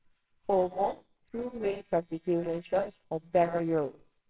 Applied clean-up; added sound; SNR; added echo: neural separator model SepFormer WHAMR!.